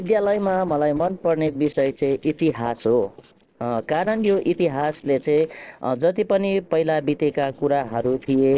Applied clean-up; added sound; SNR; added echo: neural separator model SepFormer DNS4.